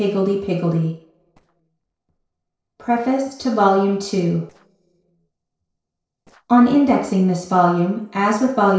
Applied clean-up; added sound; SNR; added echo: neural separator model SepFormer DNS4.